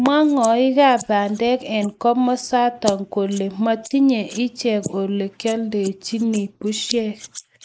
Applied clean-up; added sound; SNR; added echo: neural mask model Resemble Enhance denoiser.